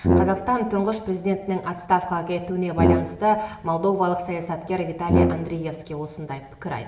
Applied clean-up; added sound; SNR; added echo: none; Brass instrument; -1 dB; reverberation time 1.0 s.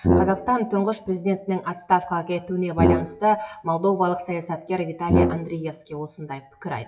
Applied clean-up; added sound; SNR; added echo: classical method WPE with log-MMSE.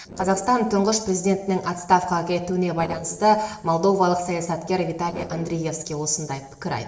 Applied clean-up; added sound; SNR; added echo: neural separator model SepFormer DNS4.